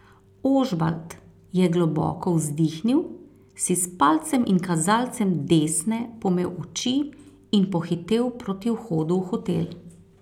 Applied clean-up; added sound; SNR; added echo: none; none; none; none.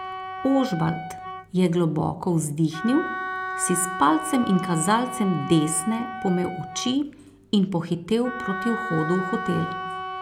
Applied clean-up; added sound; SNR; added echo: none; Wind instrument, woodwind instrument; 9 dB; none.